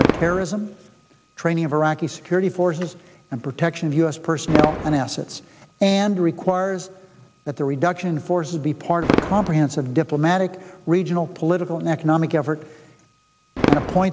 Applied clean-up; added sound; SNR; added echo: none; Fireworks; 7 dB; none.